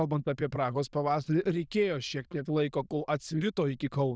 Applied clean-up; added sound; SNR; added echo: neural diffusion model UNIVERSE++.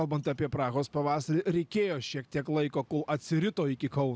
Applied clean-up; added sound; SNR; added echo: none; none; none; none.